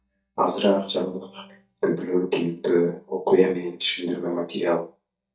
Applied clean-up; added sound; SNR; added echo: neural mask model DeepFilterNet 3.